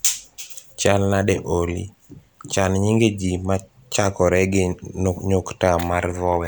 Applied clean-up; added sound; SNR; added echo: none; none; none; none.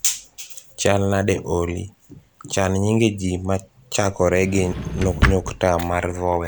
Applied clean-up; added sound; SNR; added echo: none; Drawer open or close; 4 dB; none.